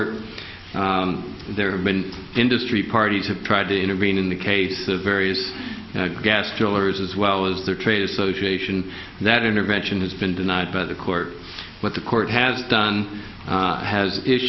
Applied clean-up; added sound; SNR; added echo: none; none; none; none.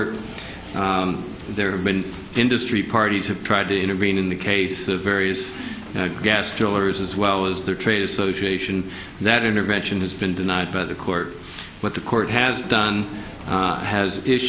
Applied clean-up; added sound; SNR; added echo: none; Motor vehicle (road) / Engine; 19 dB; none.